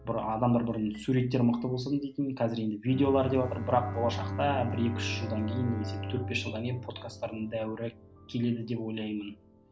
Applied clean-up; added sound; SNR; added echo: none; Bowed string instrument; 9 dB; none.